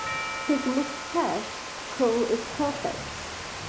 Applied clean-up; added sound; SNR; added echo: none; Water + Doorbell; 5 dB; none.